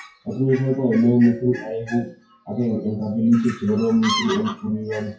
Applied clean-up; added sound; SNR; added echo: classical method WPE with log-MMSE.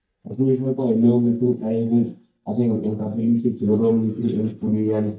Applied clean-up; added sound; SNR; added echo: neural mask model DeepFilterNet 3.